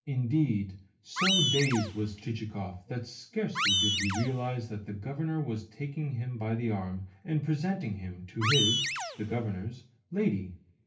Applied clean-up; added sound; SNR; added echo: none; Animal; 0 dB; reverberation time 0.3 s.